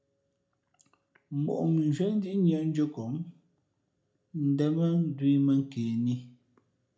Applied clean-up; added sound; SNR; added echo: none; none; none; reverberation time 0.4 s.